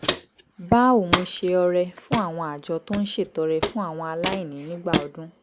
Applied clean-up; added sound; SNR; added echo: none; Walk, footsteps; 6 dB; none.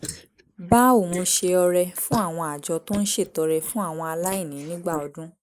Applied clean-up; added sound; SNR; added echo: neural mask model Resemble Enhance denoiser.